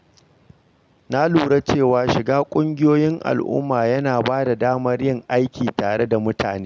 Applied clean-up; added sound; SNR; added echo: none; none; none; none.